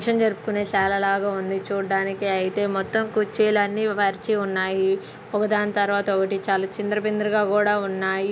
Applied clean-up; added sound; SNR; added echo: none; none; none; none.